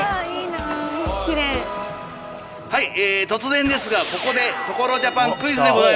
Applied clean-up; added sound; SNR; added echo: none; none; none; none.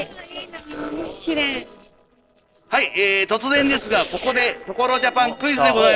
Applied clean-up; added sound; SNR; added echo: neural separator model SepFormer DNS4.